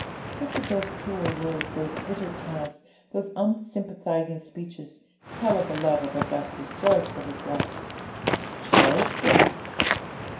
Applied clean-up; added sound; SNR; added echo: none; Walk, footsteps; -1 dB; reverberation time 0.5 s.